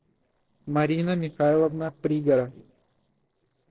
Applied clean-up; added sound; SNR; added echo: neural separator model SepFormer DNS4.